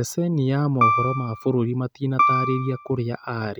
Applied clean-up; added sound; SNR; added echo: none; Piano; 0 dB; none.